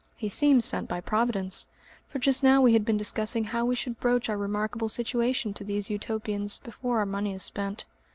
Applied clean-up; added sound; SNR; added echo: none; none; none; none.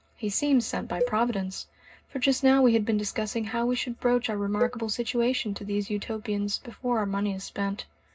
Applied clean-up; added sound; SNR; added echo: none; Cowbell; 9 dB; reverberation time 0.2 s.